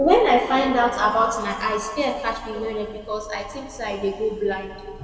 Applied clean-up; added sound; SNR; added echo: none; Wild animals; 20 dB; reverberation time 1.9 s.